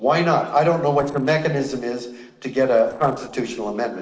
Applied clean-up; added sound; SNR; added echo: neural separator model SepFormer DNS4.